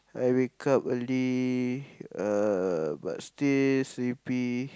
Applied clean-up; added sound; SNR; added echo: none; none; none; none.